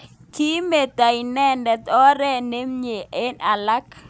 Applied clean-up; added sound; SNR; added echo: none; none; none; none.